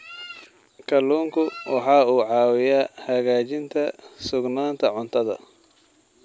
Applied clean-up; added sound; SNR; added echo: none; none; none; none.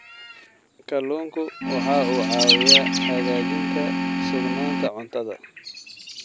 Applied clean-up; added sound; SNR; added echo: none; Organ + Bird; -4 dB; none.